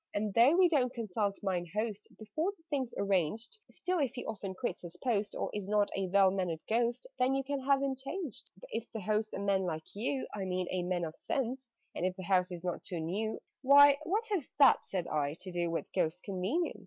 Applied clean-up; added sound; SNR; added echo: none; none; none; none.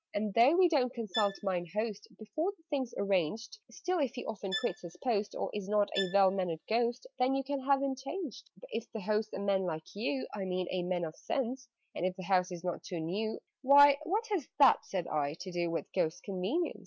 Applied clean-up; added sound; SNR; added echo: none; Bowed string instrument; 12 dB; none.